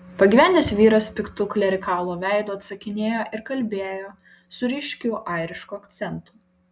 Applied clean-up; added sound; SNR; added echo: none; none; none; none.